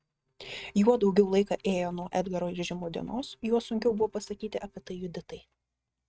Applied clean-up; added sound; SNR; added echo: neural mask model RNNoise.